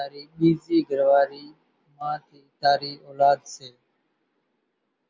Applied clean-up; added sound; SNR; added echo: none; none; none; none.